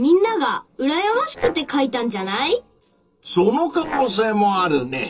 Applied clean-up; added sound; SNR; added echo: neural separator model SepFormer DNS4.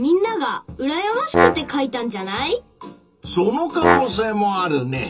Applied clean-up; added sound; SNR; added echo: none; Brass instrument; 0 dB; reverberation time 0.2 s.